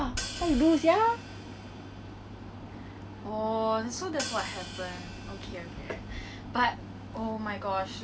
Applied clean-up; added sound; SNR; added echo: none; Hi-hat; 14 dB; none.